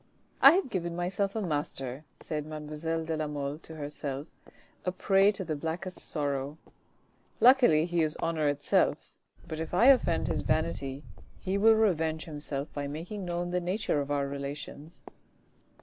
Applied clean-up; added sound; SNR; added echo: none; Walk, footsteps; 12 dB; none.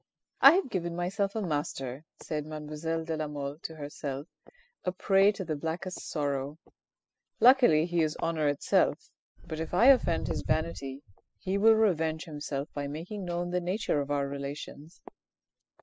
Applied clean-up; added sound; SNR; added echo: classical method spectral subtraction.